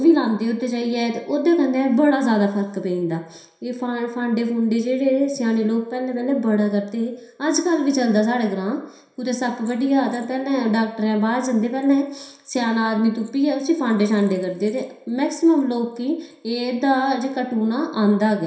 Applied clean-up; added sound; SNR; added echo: none; none; none; reverberation time 0.7 s.